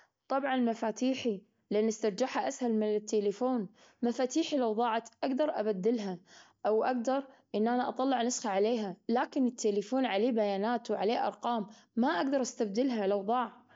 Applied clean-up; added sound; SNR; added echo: none; none; none; none.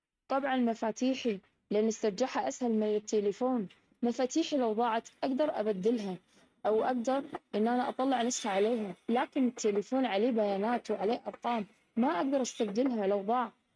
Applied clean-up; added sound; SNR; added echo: neural mask model RNNoise.